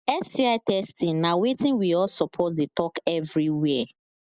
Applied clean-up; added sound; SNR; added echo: neural mask model Resemble Enhance denoiser.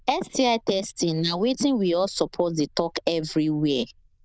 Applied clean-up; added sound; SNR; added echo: neural diffusion model UNIVERSE++.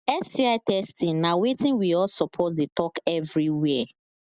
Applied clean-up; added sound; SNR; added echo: none; none; none; none.